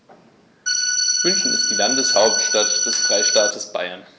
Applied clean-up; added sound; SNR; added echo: none; Organ; -5 dB; none.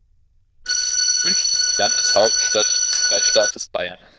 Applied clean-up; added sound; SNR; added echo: neural diffusion model UNIVERSE++.